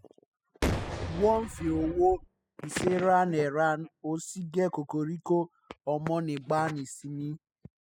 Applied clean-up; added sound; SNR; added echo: classical method spectral subtraction.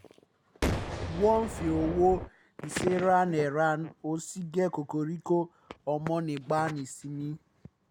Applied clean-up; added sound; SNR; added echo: none; Boom; 4 dB; none.